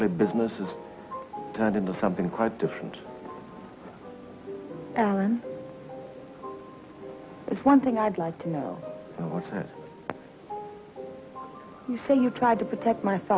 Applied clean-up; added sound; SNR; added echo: none; none; none; none.